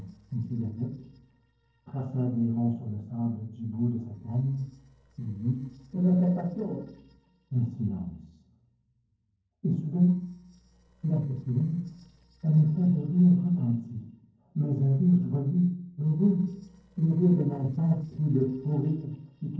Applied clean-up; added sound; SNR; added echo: neural separator model SepFormer DNS4.